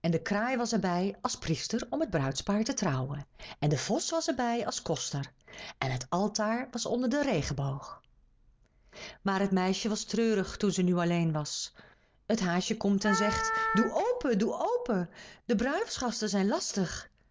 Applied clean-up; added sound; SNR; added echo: none; Wind instrument, woodwind instrument; 2 dB; none.